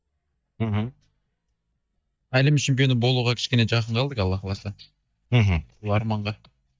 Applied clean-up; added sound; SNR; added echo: neural mask model DeepFilterNet 3.